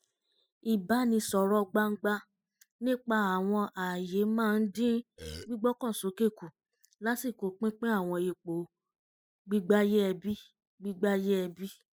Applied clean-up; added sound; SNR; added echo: classical method spectral subtraction.